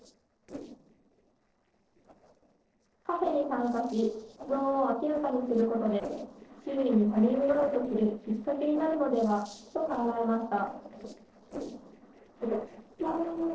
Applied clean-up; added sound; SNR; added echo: neural separator model SepFormer DNS4.